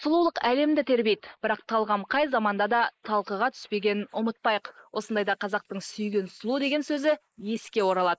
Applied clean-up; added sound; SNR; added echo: neural mask model Resemble Enhance denoiser.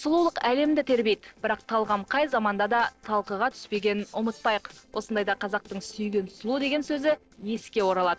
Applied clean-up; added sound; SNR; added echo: neural separator model SepFormer DNS4.